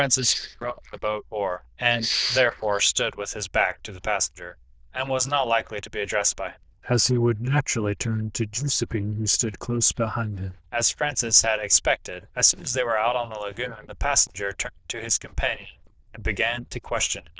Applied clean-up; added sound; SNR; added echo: neural diffusion model UNIVERSE++.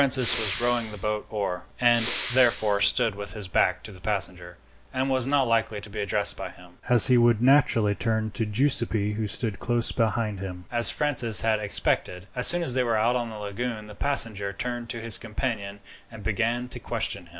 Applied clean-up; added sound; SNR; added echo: none; Respiratory sounds; 4 dB; none.